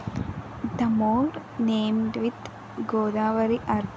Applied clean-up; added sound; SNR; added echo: none; none; none; none.